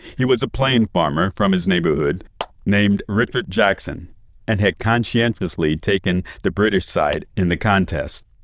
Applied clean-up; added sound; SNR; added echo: neural diffusion model UNIVERSE++.